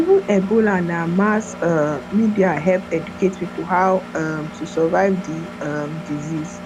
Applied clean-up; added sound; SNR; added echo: none; Engine; 14 dB; none.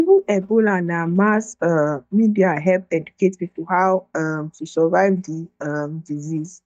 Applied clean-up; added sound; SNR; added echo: neural mask model DeepFilterNet 3.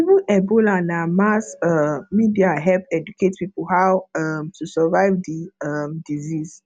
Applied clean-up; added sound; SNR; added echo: none; none; none; none.